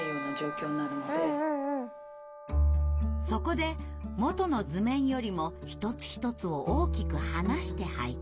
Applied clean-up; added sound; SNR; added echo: none; Bell; 15 dB; none.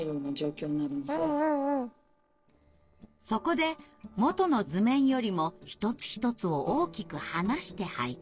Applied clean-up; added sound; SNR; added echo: neural separator model SepFormer DNS4.